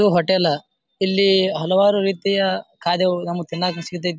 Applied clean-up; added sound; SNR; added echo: none; none; none; none.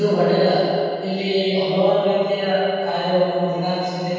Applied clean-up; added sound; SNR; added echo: none; none; none; reverberation time 2.2 s.